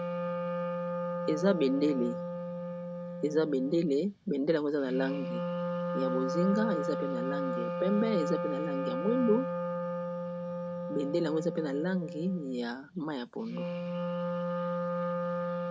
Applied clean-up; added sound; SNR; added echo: none; Wind instrument, woodwind instrument; 2 dB; none.